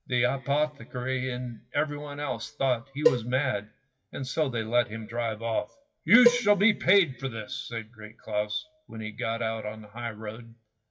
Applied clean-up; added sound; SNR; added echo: classical method WPE with log-MMSE.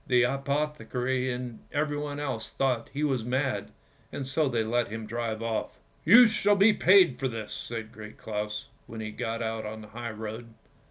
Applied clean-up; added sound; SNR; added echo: none; none; none; none.